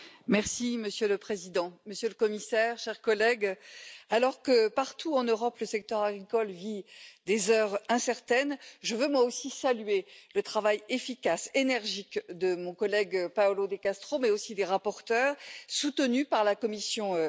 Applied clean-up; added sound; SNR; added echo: none; none; none; none.